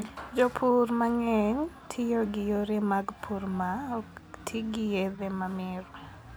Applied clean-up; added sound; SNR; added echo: none; none; none; none.